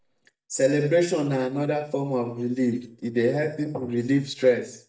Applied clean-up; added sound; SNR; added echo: neural mask model DeepFilterNet 3.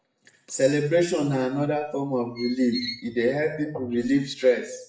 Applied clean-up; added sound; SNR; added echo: classical method WPE with log-MMSE.